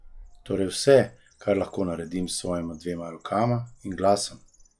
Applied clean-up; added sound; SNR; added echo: classical method log-MMSE.